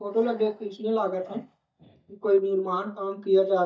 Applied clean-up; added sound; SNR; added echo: neural mask model DeepFilterNet 3.